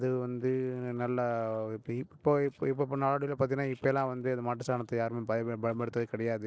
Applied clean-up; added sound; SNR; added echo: neural separator model SepFormer DNS4.